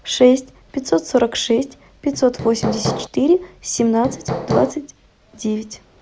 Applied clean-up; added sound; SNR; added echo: none; Hammer; 6 dB; none.